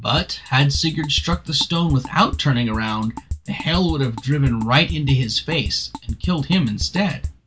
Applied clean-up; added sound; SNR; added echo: none; Drum kit; 11 dB; none.